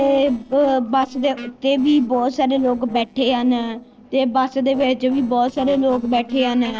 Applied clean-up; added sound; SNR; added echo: neural separator model SepFormer DNS4.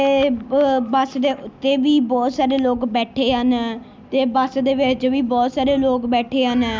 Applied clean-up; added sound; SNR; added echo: none; none; none; none.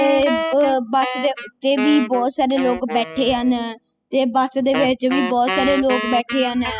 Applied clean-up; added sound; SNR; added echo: classical method spectral subtraction.